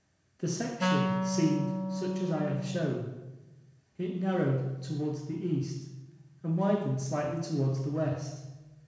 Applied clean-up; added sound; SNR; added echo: none; Wind instrument, woodwind instrument; 1 dB; reverberation time 1.1 s.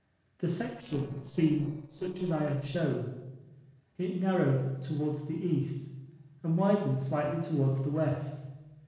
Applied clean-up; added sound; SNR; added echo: neural separator model SepFormer DNS4.